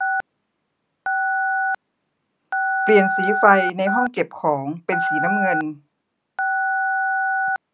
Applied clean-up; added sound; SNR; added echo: none; Telephone; -1 dB; none.